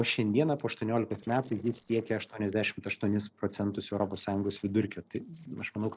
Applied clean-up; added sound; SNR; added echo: neural separator model SepFormer DNS4.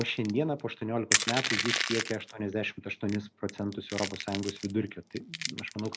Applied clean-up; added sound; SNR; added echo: none; Crushing; 2 dB; none.